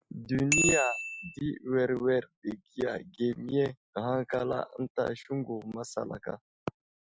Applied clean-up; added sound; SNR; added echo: classical method Wiener filter.